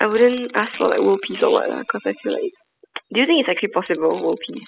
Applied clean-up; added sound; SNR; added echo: classical method spectral subtraction.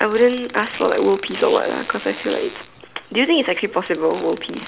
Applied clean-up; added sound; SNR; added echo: none; Fart + Fart; 17 dB; none.